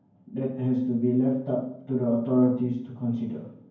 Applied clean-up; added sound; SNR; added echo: none; none; none; reverberation time 0.9 s.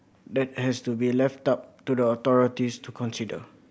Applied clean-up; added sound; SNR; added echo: none; none; none; none.